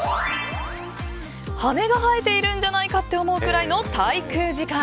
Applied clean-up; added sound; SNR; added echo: none; none; none; none.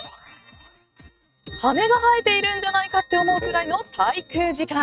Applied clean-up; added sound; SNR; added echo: neural mask model RNNoise.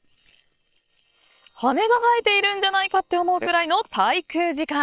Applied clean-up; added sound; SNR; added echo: neural separator model SepFormer WHAM!.